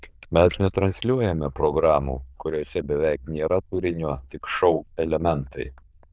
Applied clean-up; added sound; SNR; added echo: neural diffusion model UNIVERSE++.